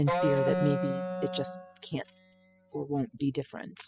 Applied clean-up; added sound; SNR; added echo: classical method spectral subtraction.